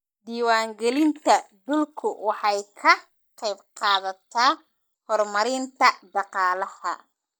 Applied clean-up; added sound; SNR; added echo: neural mask model DeepFilterNet 3.